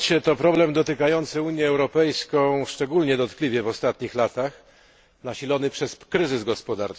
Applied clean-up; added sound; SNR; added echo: none; none; none; none.